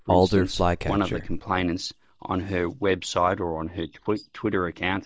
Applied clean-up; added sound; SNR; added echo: neural mask model DeepFilterNet 3.